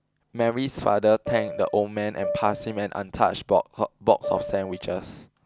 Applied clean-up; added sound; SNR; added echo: none; Piano; 6 dB; none.